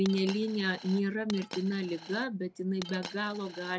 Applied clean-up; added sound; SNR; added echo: none; Coin (dropping); 14 dB; none.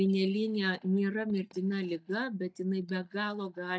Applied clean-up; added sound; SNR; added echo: neural mask model DeepFilterNet 3.